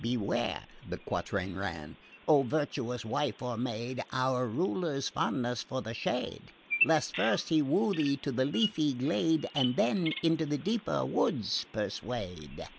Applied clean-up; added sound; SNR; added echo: none; Bird vocalization, bird call, bird song; 12 dB; none.